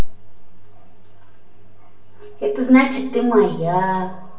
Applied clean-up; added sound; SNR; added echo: none; none; none; reverberation time 0.8 s.